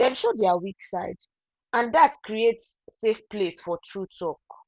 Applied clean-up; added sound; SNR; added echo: none; none; none; none.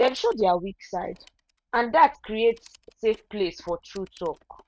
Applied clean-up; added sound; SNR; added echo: neural mask model RNNoise.